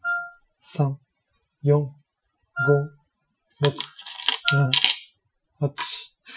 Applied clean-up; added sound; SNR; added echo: classical method Wiener filter.